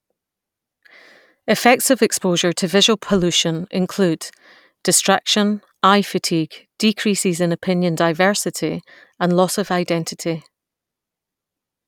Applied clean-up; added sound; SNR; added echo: none; none; none; none.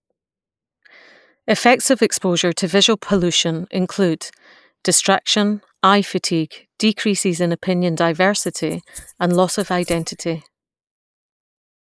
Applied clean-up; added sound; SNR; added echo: neural mask model Resemble Enhance denoiser.